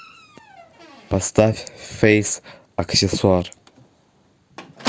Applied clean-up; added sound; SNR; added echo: none; Squeak; 16 dB; none.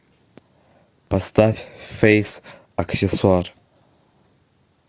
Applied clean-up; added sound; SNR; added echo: none; none; none; none.